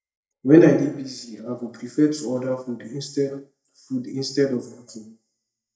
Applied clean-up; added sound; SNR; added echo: neural mask model DeepFilterNet 3.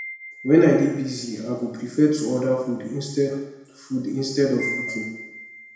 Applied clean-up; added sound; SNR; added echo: none; Wind chime; 15 dB; reverberation time 1.0 s.